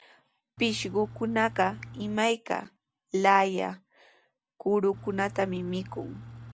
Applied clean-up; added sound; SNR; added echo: none; Engine / Truck; 14 dB; none.